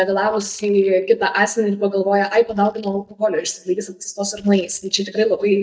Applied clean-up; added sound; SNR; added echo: neural mask model DeepFilterNet 3.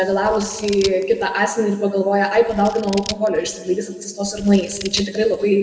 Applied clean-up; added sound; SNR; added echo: none; Scissors; 15 dB; reverberation time 1.5 s.